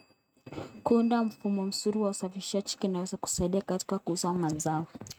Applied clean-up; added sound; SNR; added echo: neural mask model RNNoise.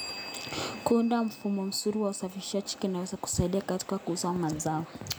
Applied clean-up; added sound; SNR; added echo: none; Bell; 18 dB; none.